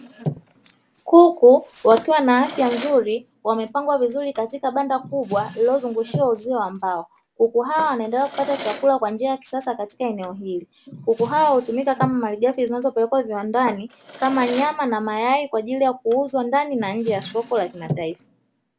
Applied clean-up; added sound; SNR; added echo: none; Drawer open or close; 16 dB; none.